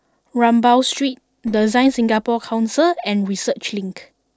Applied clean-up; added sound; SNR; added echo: neural separator model SepFormer DNS4.